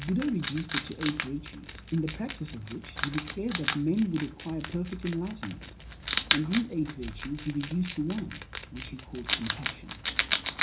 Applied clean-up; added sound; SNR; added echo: none; Wild animals; 3 dB; reverberation time 0.5 s.